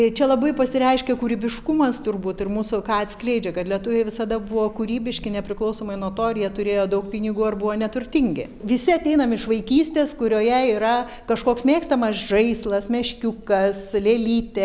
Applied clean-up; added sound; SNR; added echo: none; none; none; none.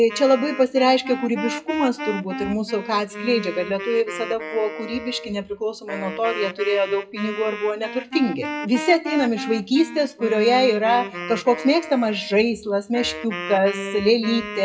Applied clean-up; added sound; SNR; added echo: classical method WPE with log-MMSE.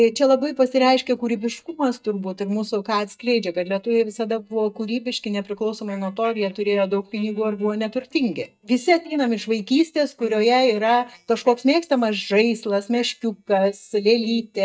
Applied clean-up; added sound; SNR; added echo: neural mask model DeepFilterNet 3.